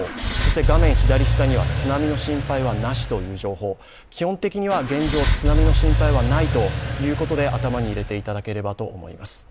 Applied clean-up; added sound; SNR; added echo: none; Engine / Car; -3 dB; none.